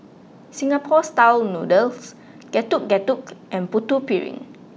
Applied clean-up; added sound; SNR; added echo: none; none; none; none.